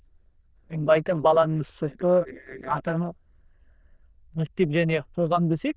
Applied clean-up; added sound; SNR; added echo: neural diffusion model UNIVERSE++.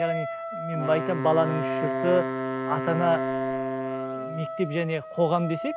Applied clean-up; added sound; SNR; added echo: none; Wind instrument, woodwind instrument + Wind instrument, woodwind instrument; 2 dB; none.